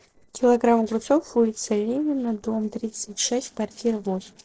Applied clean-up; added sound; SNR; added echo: neural separator model SepFormer DNS4.